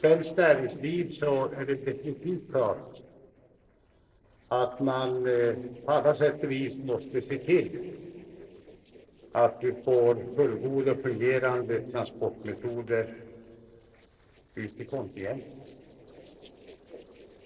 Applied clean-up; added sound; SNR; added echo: neural separator model SepFormer DNS4.